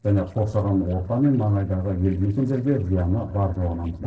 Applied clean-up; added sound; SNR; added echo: neural separator model SepFormer DNS4.